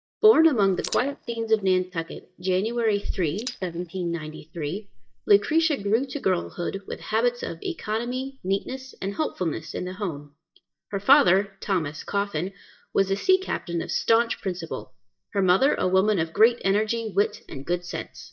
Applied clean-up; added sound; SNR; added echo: neural mask model DeepFilterNet 3.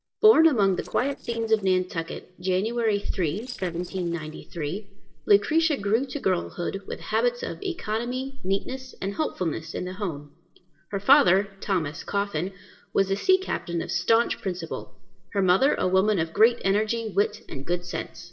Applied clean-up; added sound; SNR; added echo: neural separator model SepFormer DNS4.